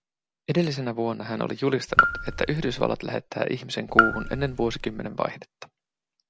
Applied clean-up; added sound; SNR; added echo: none; Raindrop / Drip; -2 dB; none.